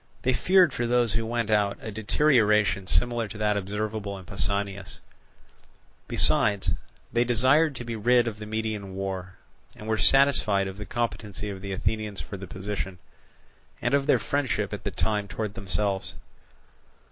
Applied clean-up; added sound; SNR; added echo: none; none; none; none.